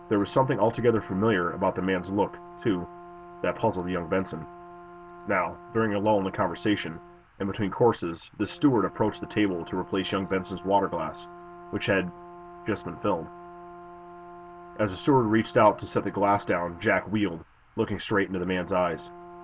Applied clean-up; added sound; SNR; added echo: none; Brass instrument; 18 dB; none.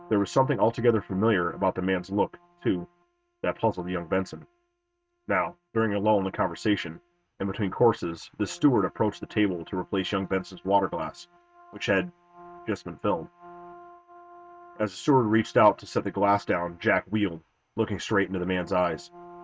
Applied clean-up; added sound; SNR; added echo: neural mask model RNNoise.